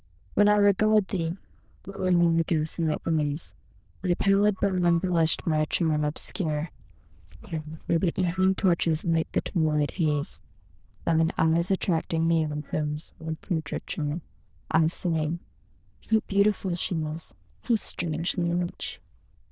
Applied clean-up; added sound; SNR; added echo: neural diffusion model UNIVERSE++.